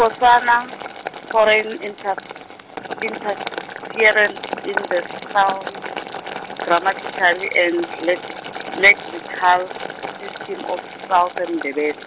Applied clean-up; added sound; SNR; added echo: none; Boiling; 10 dB; none.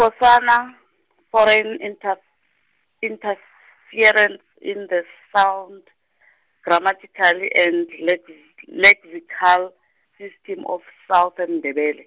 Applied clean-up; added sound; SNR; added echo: none; none; none; none.